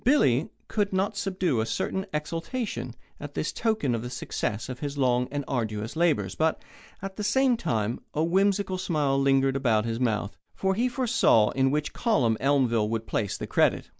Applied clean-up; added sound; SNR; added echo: none; none; none; none.